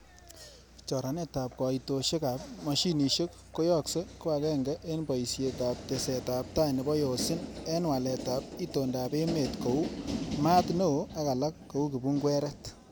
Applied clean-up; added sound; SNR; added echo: none; none; none; none.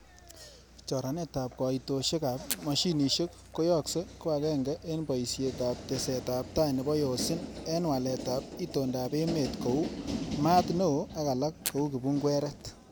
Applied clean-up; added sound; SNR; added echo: none; Fire; 20 dB; none.